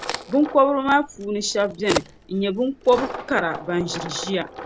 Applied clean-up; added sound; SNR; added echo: none; Crack + Coin (dropping); 11 dB; none.